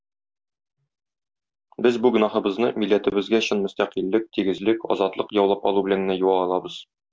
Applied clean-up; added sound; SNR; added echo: none; none; none; none.